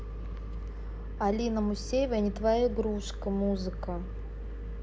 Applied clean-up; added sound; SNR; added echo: none; none; none; none.